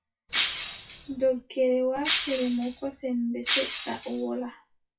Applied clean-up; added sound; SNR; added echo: classical method WPE with log-MMSE.